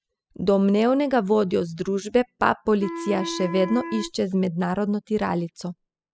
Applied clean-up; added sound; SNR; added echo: classical method spectral subtraction.